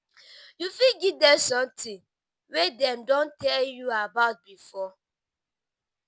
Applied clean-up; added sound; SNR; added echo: none; none; none; none.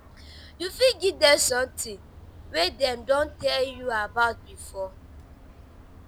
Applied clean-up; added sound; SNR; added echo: none; Vehicle horn, car horn, honking; 19 dB; none.